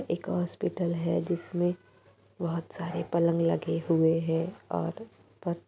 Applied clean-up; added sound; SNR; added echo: none; none; none; none.